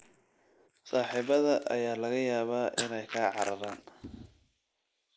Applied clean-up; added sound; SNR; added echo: neural mask model Resemble Enhance denoiser.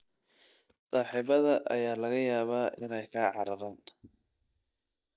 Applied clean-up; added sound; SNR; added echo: neural mask model DeepFilterNet 3.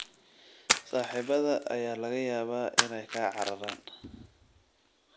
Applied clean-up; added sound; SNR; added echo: none; Splash, splatter; 3 dB; none.